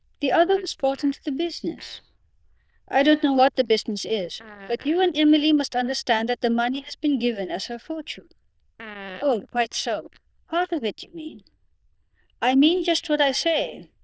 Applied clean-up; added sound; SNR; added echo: neural diffusion model UNIVERSE++.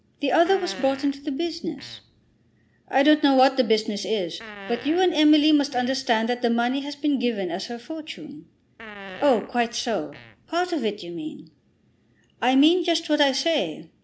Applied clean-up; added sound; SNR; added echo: none; Fart; 18 dB; none.